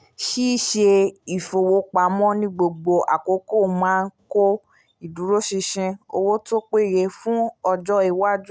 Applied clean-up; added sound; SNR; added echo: none; none; none; none.